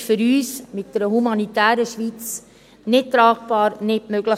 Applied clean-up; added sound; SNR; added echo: none; none; none; none.